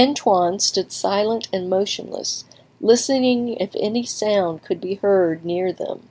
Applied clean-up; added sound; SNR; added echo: none; none; none; none.